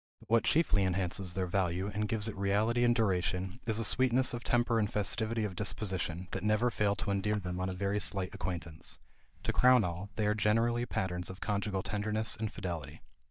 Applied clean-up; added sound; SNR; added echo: neural mask model DeepFilterNet 3.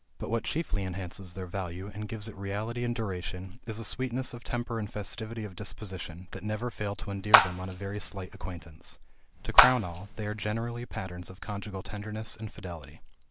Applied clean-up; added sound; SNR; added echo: none; Water / Splash, splatter; -4 dB; none.